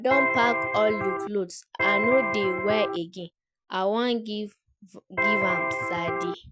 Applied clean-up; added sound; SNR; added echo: none; Electric guitar; -2 dB; none.